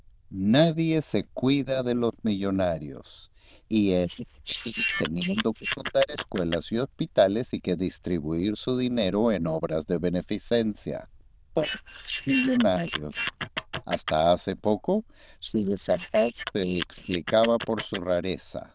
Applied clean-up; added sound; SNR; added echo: neural diffusion model UNIVERSE++.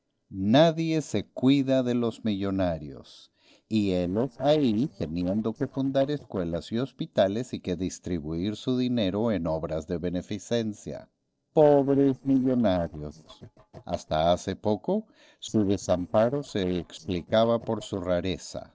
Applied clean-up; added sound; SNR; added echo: neural separator model SepFormer DNS4.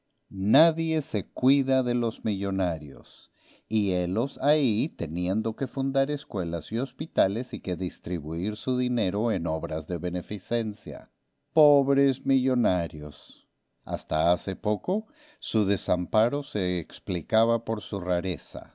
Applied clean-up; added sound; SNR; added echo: none; none; none; none.